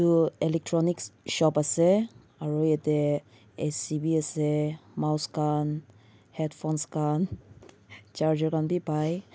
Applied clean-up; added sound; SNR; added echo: none; none; none; none.